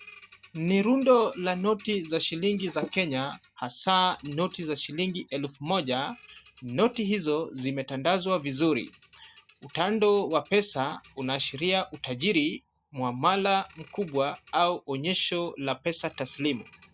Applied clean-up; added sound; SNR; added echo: none; Bird vocalization, bird call, bird song; 19 dB; none.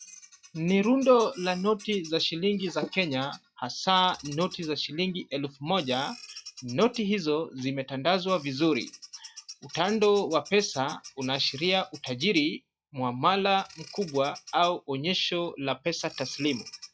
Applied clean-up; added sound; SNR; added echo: classical method log-MMSE.